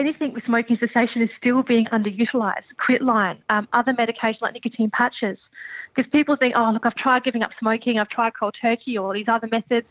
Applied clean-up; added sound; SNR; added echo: none; none; none; none.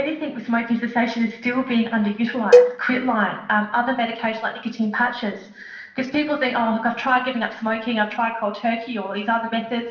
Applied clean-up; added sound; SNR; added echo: none; Cowbell; -3 dB; reverberation time 0.8 s.